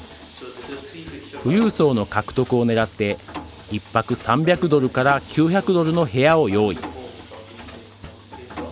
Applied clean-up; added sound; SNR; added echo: none; Mechanisms; 18 dB; none.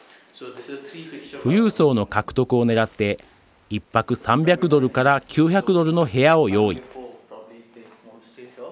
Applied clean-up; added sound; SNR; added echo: none; none; none; none.